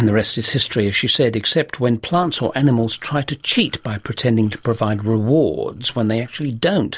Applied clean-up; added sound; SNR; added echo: neural separator model SepFormer DNS4.